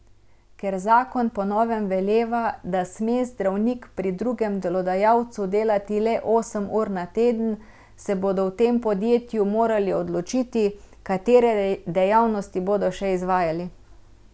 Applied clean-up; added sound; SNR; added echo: none; none; none; none.